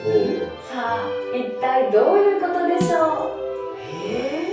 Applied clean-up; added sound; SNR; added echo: none; Snare drum; 12 dB; reverberation time 0.6 s.